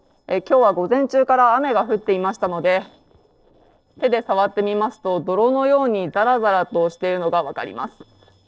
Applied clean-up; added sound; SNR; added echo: neural separator model SepFormer DNS4.